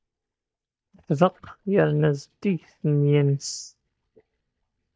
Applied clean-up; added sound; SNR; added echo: neural mask model DeepFilterNet 3.